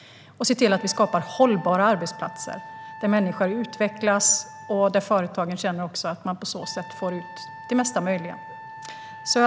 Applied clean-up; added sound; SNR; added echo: none; Wind instrument, woodwind instrument; 17 dB; none.